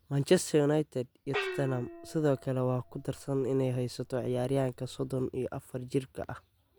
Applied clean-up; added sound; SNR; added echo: none; Gong; 12 dB; none.